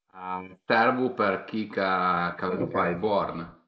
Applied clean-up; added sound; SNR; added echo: neural mask model Resemble Enhance denoiser.